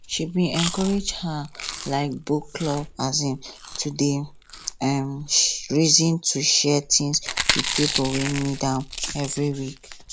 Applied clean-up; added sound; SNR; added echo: none; Chewing, mastication; 5 dB; none.